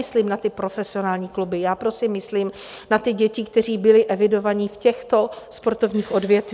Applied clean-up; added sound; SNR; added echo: none; none; none; none.